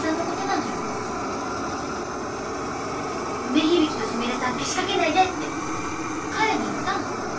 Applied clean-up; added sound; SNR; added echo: none; Fire; 1 dB; reverberation time 0.2 s.